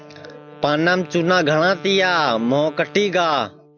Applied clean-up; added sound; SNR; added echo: none; Wind instrument, woodwind instrument; 20 dB; none.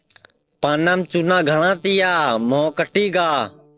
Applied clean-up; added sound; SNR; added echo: neural separator model SepFormer DNS4.